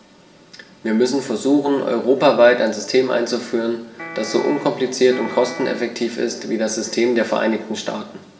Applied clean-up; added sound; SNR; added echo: none; Piano; 15 dB; reverberation time 0.7 s.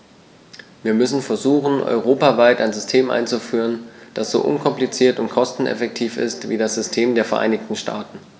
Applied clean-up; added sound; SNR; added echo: none; none; none; none.